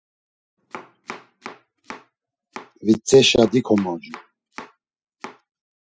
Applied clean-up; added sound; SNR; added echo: classical method spectral subtraction.